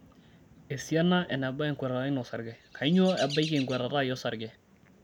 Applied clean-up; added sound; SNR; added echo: none; Chirp, tweet; 14 dB; none.